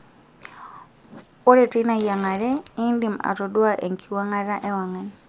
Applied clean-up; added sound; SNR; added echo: none; Fart; 18 dB; none.